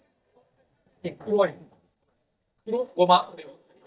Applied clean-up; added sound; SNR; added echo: neural mask model DeepFilterNet 3.